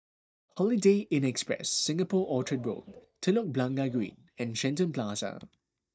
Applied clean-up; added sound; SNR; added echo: neural mask model DeepFilterNet 3.